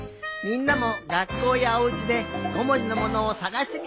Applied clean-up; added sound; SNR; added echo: none; none; none; none.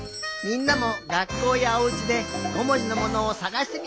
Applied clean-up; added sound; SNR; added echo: none; Doorbell; 19 dB; none.